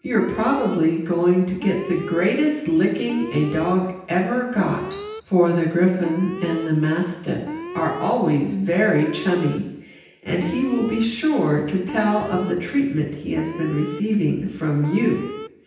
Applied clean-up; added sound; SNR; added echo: none; Alarm; 14 dB; reverberation time 0.9 s.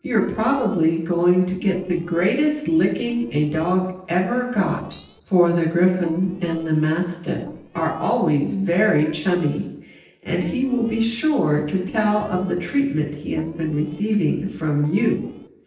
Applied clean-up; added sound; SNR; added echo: neural separator model SepFormer DNS4.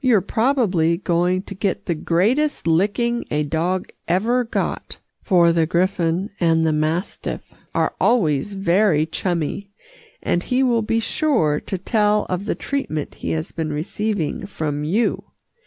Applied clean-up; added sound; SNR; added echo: none; none; none; none.